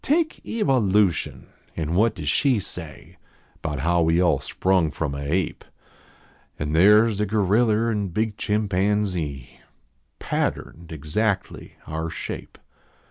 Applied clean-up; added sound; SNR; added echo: none; none; none; none.